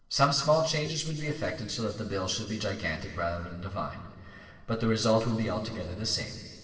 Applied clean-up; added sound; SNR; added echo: neural separator model SepFormer DNS4.